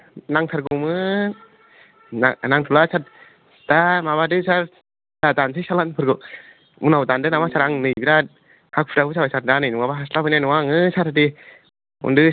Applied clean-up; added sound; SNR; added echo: none; none; none; none.